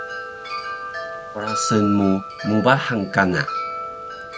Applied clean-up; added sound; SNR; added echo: none; Wind chime; 7 dB; none.